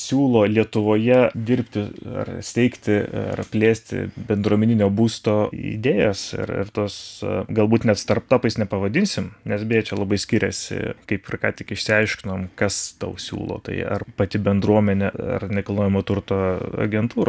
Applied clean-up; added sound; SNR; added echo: none; none; none; none.